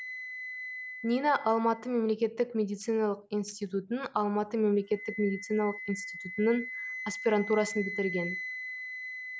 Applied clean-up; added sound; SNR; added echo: none; Wind instrument, woodwind instrument; 10 dB; none.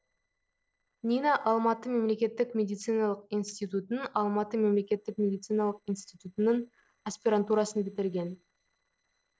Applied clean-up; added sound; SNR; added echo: neural separator model SepFormer DNS4.